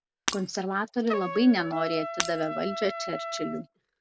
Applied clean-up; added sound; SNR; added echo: none; Shatter + Trumpet; 7 dB; none.